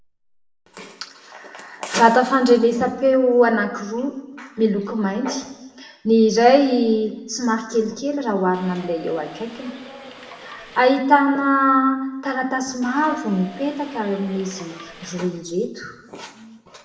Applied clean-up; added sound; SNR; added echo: none; Subway, metro, underground / Doorbell; 19 dB; reverberation time 0.9 s.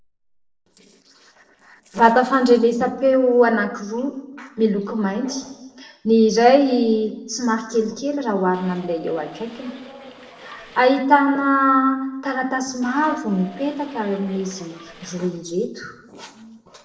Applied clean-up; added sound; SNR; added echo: neural separator model SepFormer DNS4.